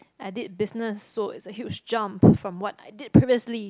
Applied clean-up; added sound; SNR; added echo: none; none; none; none.